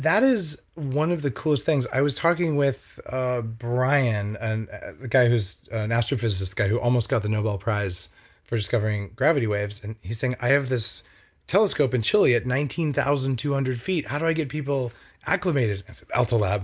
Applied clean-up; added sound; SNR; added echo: none; none; none; none.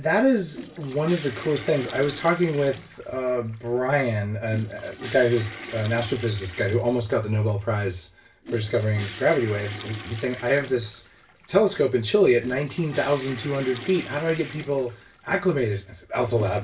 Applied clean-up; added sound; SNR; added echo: none; Toilet flush / Water; 17 dB; reverberation time 0.2 s.